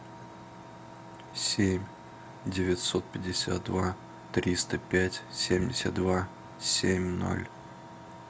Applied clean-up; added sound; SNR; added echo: none; none; none; none.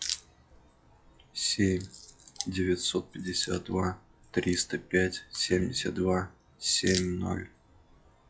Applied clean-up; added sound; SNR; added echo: classical method log-MMSE.